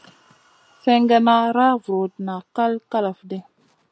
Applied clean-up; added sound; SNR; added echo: none; none; none; none.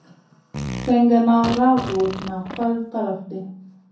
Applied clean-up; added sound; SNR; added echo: none; Fart; 11 dB; reverberation time 0.5 s.